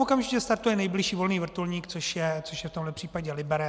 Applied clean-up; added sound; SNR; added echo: none; none; none; none.